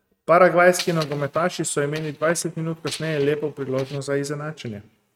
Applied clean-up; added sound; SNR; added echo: neural mask model RNNoise.